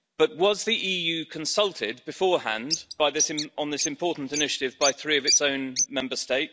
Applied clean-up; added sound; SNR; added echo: none; Bird; 3 dB; none.